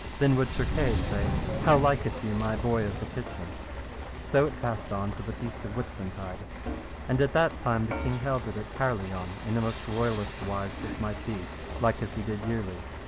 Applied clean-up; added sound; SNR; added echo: none; Frying (food) / Dishes, pots, and pans + Subway, metro, underground; 5 dB; none.